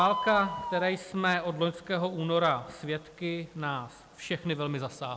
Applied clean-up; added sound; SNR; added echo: none; Bird; 11 dB; none.